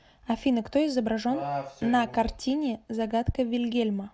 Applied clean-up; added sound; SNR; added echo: none; none; none; none.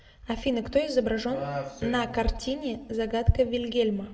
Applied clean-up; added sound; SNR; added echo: none; none; none; reverberation time 0.4 s.